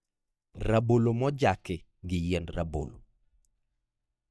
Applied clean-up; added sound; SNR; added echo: neural mask model DeepFilterNet 3.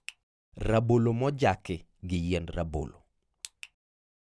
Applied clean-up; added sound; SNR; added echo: none; none; none; none.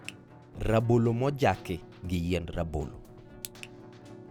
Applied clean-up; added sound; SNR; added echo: none; Keyboard (musical); 17 dB; none.